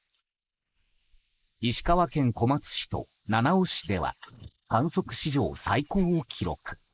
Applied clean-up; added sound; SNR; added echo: neural mask model Resemble Enhance denoiser.